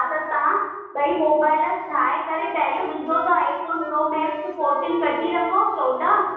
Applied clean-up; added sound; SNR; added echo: none; Wind instrument, woodwind instrument; 15 dB; reverberation time 1.1 s.